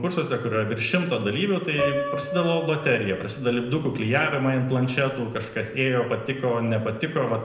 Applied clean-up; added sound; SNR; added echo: none; Piano; 12 dB; reverberation time 0.8 s.